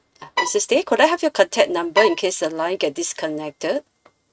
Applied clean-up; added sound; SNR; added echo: neural mask model RNNoise.